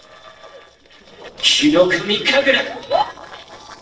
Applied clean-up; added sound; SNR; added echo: neural separator model SepFormer DNS4.